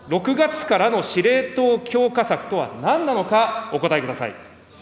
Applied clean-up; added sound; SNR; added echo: none; none; none; none.